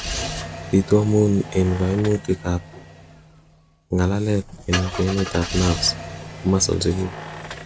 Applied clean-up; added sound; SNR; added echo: none; Engine starting / Car; 10 dB; none.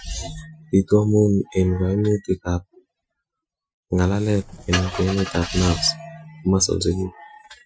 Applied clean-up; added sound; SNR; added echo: classical method Wiener filter.